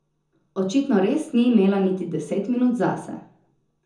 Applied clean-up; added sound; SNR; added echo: none; none; none; reverberation time 0.5 s.